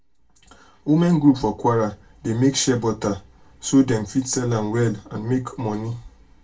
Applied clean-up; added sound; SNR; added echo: none; none; none; reverberation time 0.2 s.